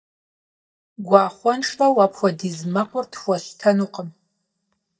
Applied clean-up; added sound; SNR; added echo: neural mask model DeepFilterNet 3.